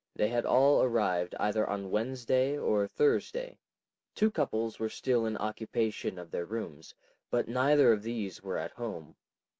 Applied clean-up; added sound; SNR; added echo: none; none; none; none.